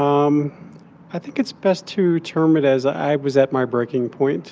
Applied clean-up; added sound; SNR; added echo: none; none; none; none.